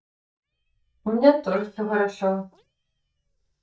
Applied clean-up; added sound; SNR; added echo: neural mask model DeepFilterNet 3.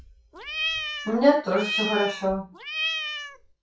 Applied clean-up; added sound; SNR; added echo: classical method WPE with log-MMSE.